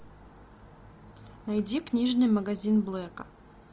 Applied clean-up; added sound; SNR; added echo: none; none; none; none.